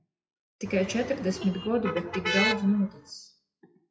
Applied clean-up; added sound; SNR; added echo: classical method WPE with log-MMSE.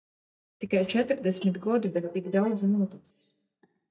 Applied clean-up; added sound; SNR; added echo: neural mask model DeepFilterNet 3.